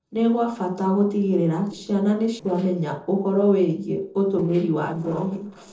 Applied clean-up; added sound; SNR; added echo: neural separator model SepFormer DNS4.